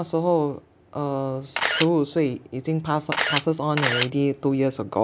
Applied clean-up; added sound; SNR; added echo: none; Camera; 0 dB; none.